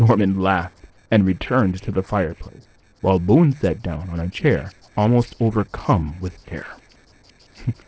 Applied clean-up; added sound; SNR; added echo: neural separator model SepFormer DNS4.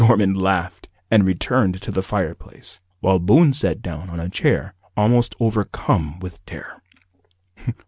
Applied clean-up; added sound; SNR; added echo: none; none; none; none.